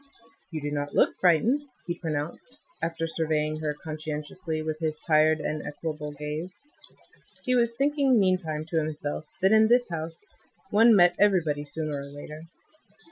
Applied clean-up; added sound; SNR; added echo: classical method Wiener filter.